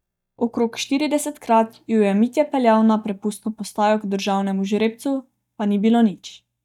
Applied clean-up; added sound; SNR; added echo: neural mask model DeepFilterNet 3.